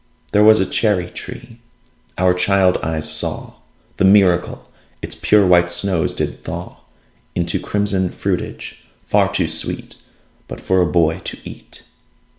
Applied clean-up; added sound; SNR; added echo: none; none; none; none.